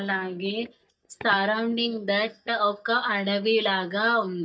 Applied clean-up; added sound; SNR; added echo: neural mask model DeepFilterNet 3.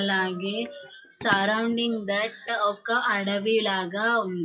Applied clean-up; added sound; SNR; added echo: classical method WPE with log-MMSE.